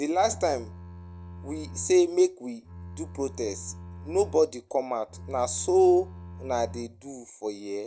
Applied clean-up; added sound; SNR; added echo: none; Bowed string instrument; 15 dB; none.